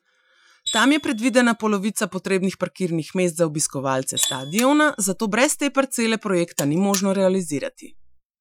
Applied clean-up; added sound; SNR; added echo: classical method Wiener filter.